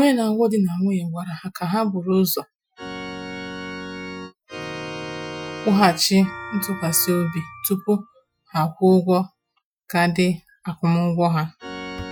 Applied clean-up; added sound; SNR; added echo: classical method Wiener filter.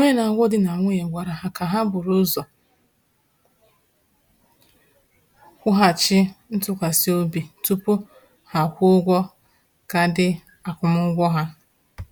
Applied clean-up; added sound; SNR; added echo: none; none; none; none.